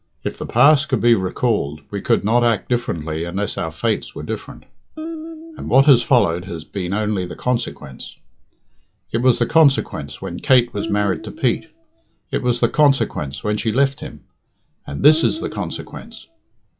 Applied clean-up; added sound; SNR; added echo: classical method log-MMSE.